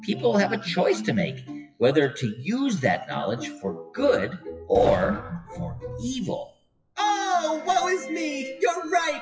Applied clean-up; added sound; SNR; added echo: classical method WPE with log-MMSE.